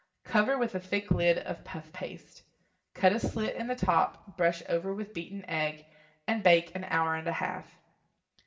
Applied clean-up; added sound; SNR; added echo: none; none; none; reverberation time 0.5 s.